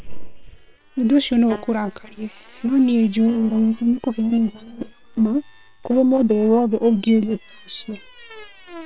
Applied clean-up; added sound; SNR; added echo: neural separator model SepFormer WHAM!.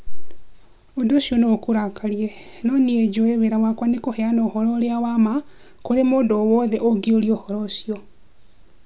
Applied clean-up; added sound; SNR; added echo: none; none; none; none.